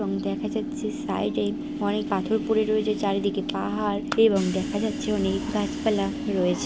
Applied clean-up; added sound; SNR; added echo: none; Subway, metro, underground / Train; 6 dB; none.